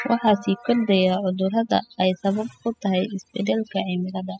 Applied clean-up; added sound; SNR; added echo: classical method spectral subtraction.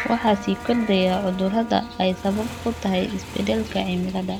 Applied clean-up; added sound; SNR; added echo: none; Motorcycle + Trumpet; 14 dB; none.